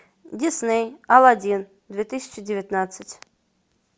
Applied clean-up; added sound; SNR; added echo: none; none; none; none.